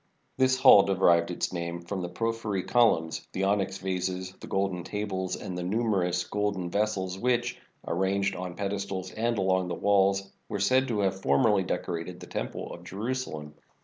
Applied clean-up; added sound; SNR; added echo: none; none; none; none.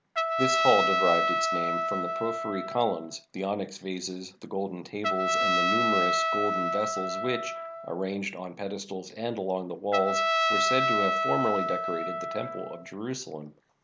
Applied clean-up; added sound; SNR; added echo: none; Trumpet; -2 dB; none.